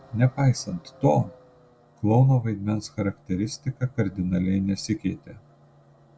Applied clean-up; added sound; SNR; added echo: none; none; none; none.